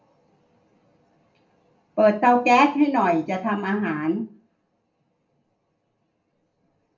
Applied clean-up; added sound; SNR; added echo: none; none; none; reverberation time 0.3 s.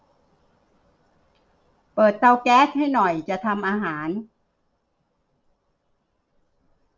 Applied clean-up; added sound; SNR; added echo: none; none; none; none.